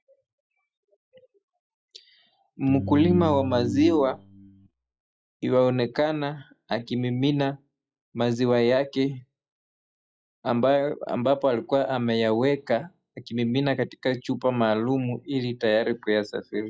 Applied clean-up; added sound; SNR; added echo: classical method log-MMSE.